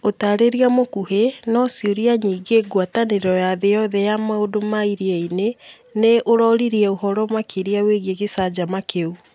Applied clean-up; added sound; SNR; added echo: none; none; none; none.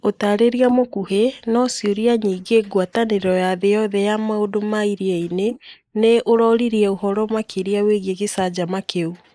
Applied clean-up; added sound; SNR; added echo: neural mask model Resemble Enhance denoiser.